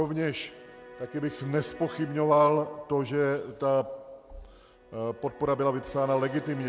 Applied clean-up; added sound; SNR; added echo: none; Bowed string instrument; 19 dB; none.